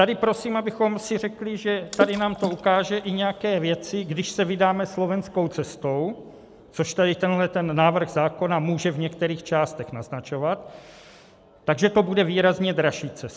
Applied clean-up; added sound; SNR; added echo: none; Water / Splash, splatter; 11 dB; none.